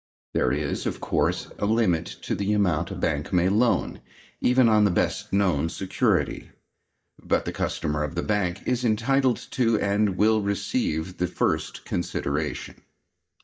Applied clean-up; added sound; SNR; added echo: neural mask model DeepFilterNet 3.